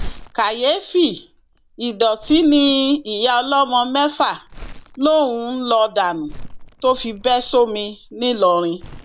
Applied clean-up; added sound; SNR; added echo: none; Crumpling, crinkling; 17 dB; none.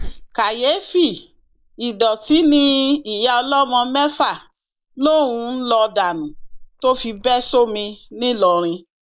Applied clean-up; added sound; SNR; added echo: neural mask model Resemble Enhance denoiser.